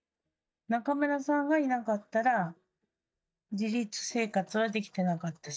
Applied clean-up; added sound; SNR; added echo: neural mask model DeepFilterNet 3.